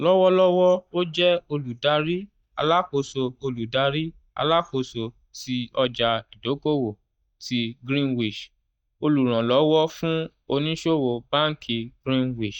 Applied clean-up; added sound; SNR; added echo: neural mask model DeepFilterNet 3.